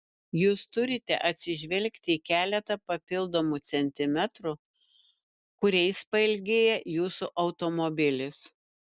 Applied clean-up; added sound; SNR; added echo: none; none; none; none.